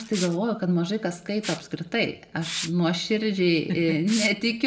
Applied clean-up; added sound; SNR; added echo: none; Liquid; 14 dB; reverberation time 0.6 s.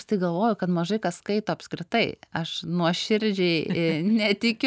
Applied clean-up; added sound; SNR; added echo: none; none; none; none.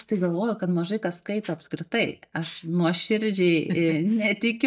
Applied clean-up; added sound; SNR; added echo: neural mask model DeepFilterNet 3.